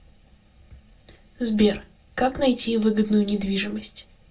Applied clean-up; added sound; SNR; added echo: none; none; none; reverberation time 0.2 s.